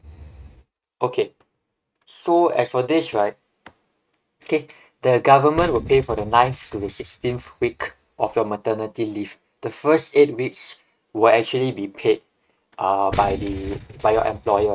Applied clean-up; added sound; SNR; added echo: neural mask model RNNoise.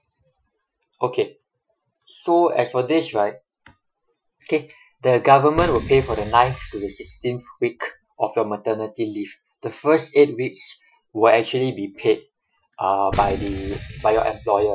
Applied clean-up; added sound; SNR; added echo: classical method Wiener filter.